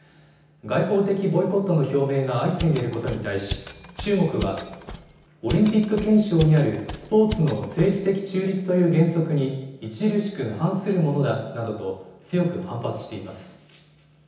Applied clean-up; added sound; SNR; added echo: none; Mechanisms; 12 dB; reverberation time 0.9 s.